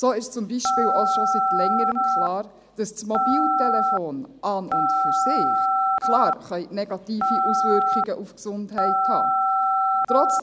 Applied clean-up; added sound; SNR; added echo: none; Telephone; -5 dB; none.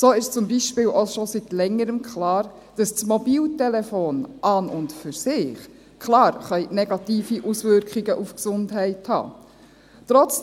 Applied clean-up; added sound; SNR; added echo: none; none; none; none.